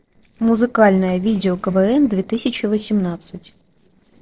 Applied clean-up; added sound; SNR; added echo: neural separator model SepFormer DNS4.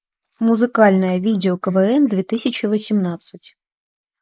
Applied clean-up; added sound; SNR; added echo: neural mask model Resemble Enhance denoiser.